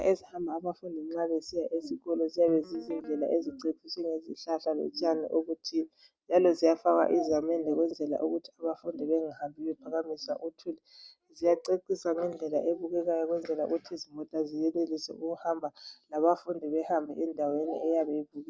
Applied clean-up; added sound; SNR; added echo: none; Guitar; 16 dB; none.